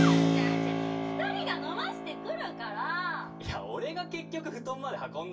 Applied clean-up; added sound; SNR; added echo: none; Keyboard (musical); -5 dB; reverberation time 0.2 s.